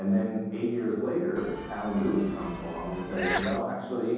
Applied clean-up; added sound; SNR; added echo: none; Sneeze / Church bell; 7 dB; reverberation time 1.3 s.